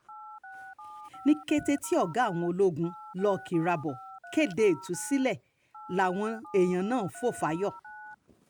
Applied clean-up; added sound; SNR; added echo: none; Telephone; 16 dB; none.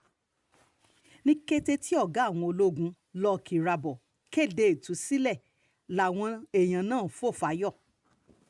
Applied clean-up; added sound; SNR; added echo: none; none; none; none.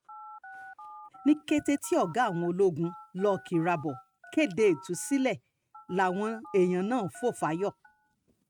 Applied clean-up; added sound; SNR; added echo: neural mask model RNNoise.